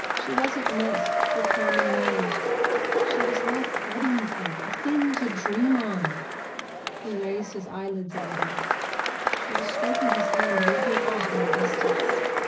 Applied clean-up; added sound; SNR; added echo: none; Applause / Crowd / Cheering; -4 dB; reverberation time 0.5 s.